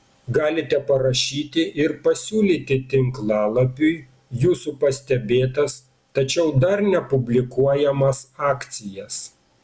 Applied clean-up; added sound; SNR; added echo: none; none; none; none.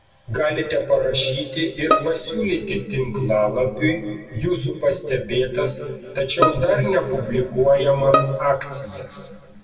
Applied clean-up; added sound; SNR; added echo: none; Bowed string instrument; 4 dB; reverberation time 2.1 s.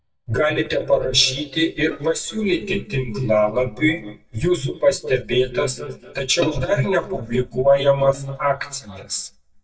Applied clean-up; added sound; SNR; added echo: neural mask model DeepFilterNet 3.